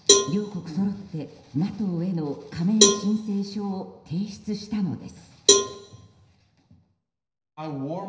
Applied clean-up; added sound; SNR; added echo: none; Cowbell; -2 dB; reverberation time 0.9 s.